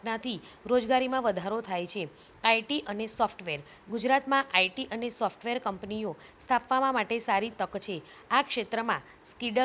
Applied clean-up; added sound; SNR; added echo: none; none; none; none.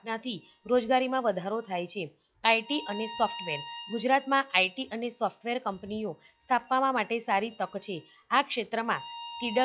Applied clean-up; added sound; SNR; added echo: classical method log-MMSE.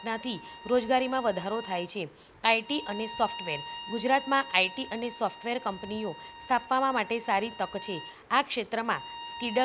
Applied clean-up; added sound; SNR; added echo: none; Bowed string instrument; 14 dB; none.